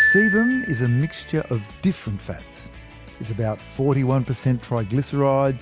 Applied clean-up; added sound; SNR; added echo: none; Piano; 6 dB; none.